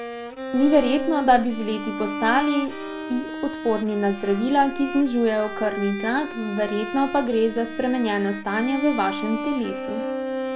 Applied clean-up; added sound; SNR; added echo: none; Bowed string instrument; 8 dB; none.